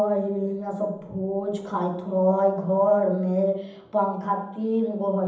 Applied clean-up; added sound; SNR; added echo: none; none; none; reverberation time 0.8 s.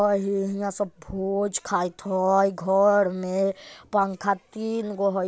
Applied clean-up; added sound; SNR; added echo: none; none; none; none.